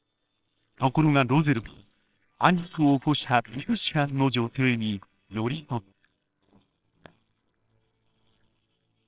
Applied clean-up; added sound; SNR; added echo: neural separator model SepFormer WHAMR!.